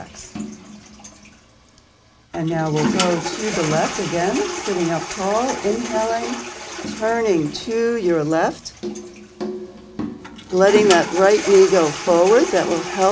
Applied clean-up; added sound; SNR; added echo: none; Toilet flush; 9 dB; none.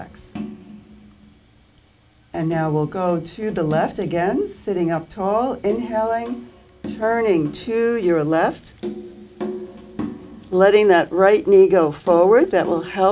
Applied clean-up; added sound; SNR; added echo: none; none; none; none.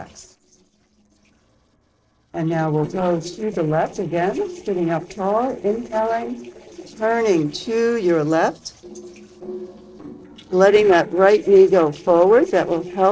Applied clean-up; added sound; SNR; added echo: neural separator model SepFormer DNS4.